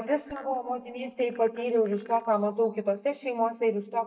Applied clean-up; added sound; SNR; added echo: neural mask model DeepFilterNet 3.